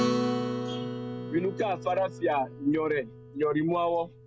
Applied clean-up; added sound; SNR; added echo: none; Acoustic guitar; 4 dB; none.